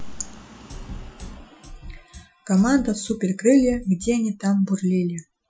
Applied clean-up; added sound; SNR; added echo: classical method Wiener filter.